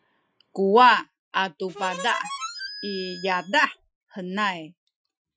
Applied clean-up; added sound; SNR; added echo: classical method Wiener filter.